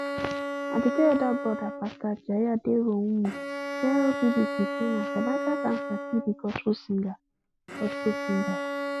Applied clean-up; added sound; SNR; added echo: none; Bowed string instrument; 5 dB; none.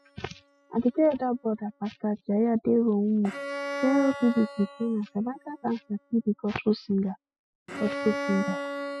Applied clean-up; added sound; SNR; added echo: classical method spectral subtraction.